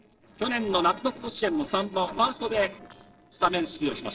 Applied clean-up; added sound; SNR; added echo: neural separator model SepFormer DNS4.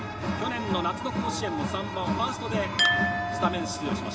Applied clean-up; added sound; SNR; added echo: none; Glass; 4 dB; reverberation time 1.8 s.